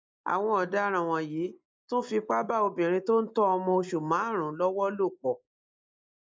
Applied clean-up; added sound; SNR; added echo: neural mask model Resemble Enhance denoiser.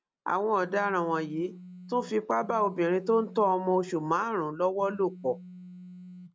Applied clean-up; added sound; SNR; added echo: none; Telephone; 18 dB; none.